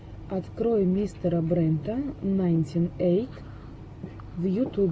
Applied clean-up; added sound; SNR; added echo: none; none; none; none.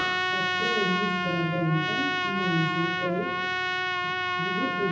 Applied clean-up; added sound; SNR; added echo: none; Trumpet; -3 dB; reverberation time 0.9 s.